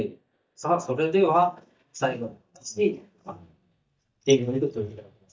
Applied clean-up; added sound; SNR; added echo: neural mask model DeepFilterNet 3.